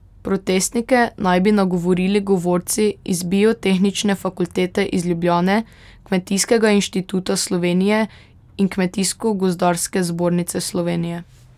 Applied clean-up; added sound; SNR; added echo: none; none; none; none.